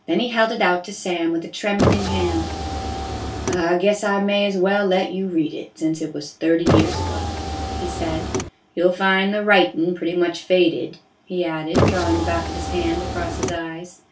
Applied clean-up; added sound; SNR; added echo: none; Car; 1 dB; reverberation time 0.2 s.